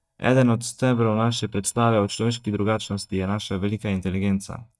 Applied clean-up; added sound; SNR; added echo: neural mask model DeepFilterNet 3.